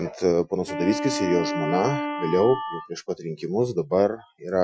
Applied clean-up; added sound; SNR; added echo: classical method Wiener filter.